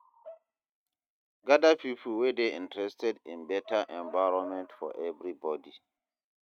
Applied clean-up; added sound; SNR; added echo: neural mask model RNNoise.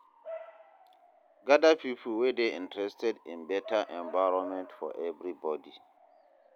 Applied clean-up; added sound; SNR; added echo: none; Bark / Motor vehicle (road) / Siren; 18 dB; none.